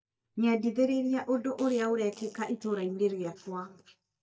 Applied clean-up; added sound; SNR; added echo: neural mask model DeepFilterNet 3.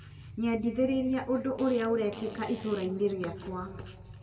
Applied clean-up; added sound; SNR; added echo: none; Fart; 17 dB; reverberation time 1.4 s.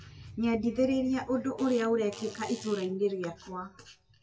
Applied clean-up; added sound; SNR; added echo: classical method WPE with log-MMSE.